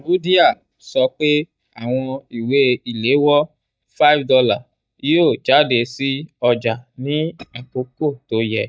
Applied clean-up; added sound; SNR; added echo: neural mask model DeepFilterNet 3.